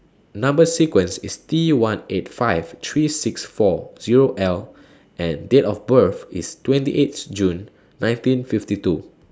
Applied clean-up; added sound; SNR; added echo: none; none; none; none.